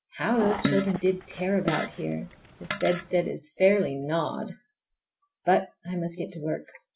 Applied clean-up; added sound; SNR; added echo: none; Fart; 5 dB; none.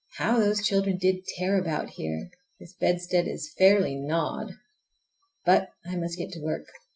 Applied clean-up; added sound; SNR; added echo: none; none; none; none.